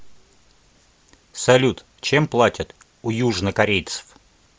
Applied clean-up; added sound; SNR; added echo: none; none; none; none.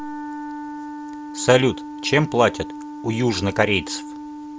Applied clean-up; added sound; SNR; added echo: none; Wind instrument, woodwind instrument; 10 dB; none.